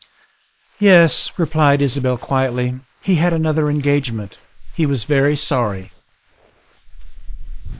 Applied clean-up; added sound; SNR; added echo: neural mask model Resemble Enhance denoiser.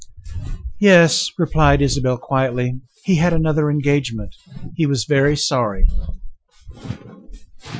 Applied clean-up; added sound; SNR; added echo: classical method Wiener filter.